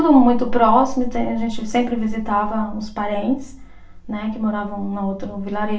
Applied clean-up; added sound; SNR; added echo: none; none; none; reverberation time 0.4 s.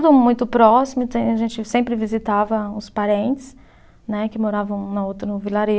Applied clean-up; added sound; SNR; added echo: none; none; none; none.